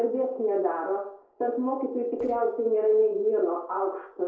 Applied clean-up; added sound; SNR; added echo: neural separator model SepFormer DNS4.